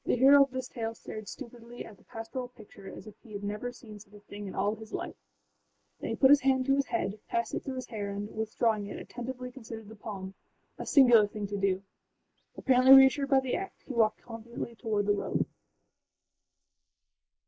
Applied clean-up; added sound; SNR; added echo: neural mask model Resemble Enhance denoiser.